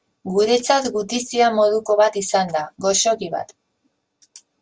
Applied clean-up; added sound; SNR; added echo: none; none; none; none.